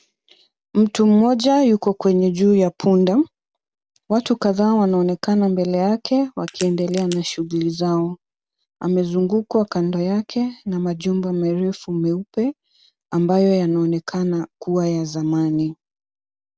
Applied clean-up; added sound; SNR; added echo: none; Crack; 18 dB; none.